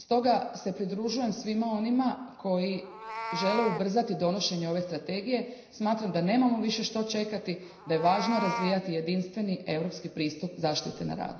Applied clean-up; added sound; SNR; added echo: none; Meow; 13 dB; reverberation time 0.9 s.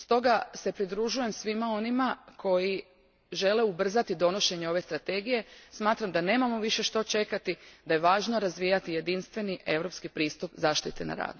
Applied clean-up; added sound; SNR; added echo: none; none; none; none.